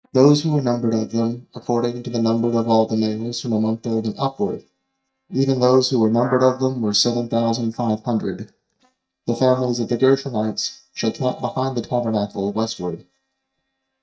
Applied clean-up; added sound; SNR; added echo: neural mask model DeepFilterNet 3.